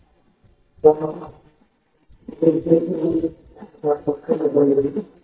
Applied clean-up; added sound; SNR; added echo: neural mask model DeepFilterNet 3.